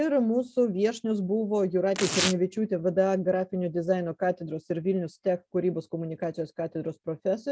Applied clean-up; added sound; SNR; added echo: none; Tearing; 5 dB; none.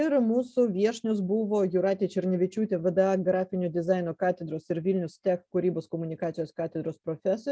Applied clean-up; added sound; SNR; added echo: none; none; none; none.